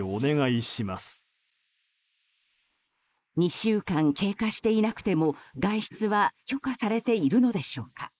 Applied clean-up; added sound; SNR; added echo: neural mask model Resemble Enhance denoiser.